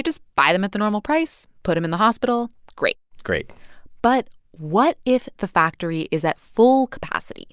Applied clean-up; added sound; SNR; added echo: none; none; none; none.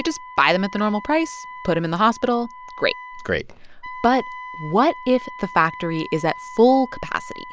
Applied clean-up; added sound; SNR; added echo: none; Wind instrument, woodwind instrument; 16 dB; none.